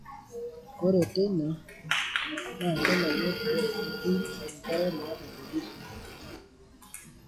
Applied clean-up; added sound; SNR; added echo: classical method log-MMSE.